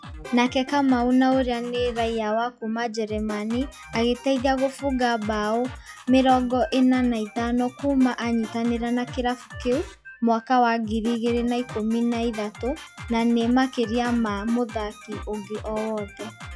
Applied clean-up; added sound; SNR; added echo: classical method log-MMSE.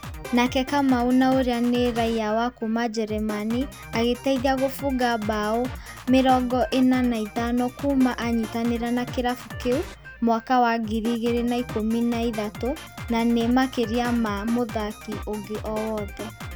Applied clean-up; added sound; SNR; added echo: none; Drum kit; 13 dB; none.